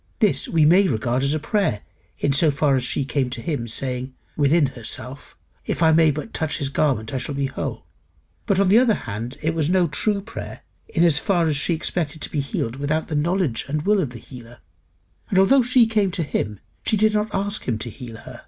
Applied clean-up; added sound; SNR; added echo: none; none; none; none.